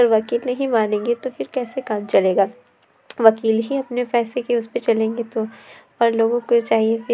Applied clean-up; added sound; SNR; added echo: none; none; none; none.